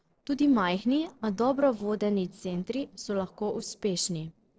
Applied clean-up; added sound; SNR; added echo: neural separator model SepFormer DNS4.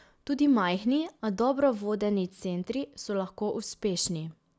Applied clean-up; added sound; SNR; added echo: none; none; none; none.